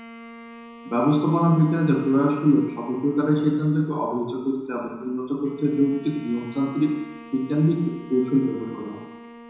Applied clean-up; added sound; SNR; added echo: none; Bowed string instrument; 20 dB; reverberation time 1.0 s.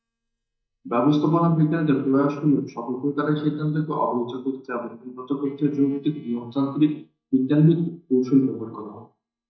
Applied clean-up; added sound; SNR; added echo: neural mask model DeepFilterNet 3.